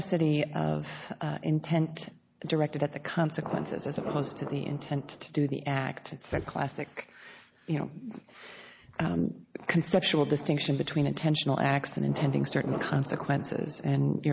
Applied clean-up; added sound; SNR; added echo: none; Fireworks; 10 dB; none.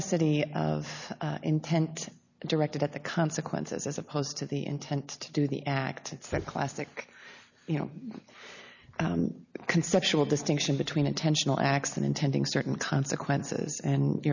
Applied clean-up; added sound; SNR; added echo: none; none; none; none.